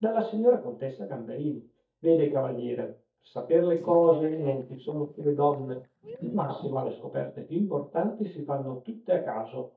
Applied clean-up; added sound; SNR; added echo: neural mask model DeepFilterNet 3.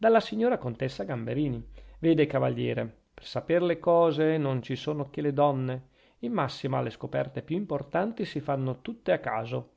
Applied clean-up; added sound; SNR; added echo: none; none; none; none.